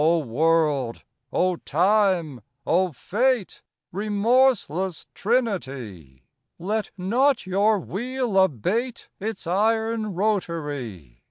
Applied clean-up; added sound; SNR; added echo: none; none; none; none.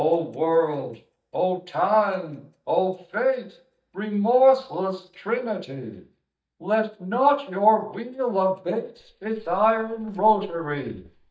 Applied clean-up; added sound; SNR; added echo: neural mask model DeepFilterNet 3.